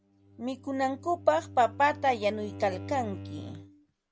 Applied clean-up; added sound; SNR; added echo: none; Bowed string instrument; 14 dB; none.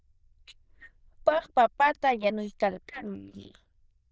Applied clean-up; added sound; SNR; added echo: neural diffusion model UNIVERSE++.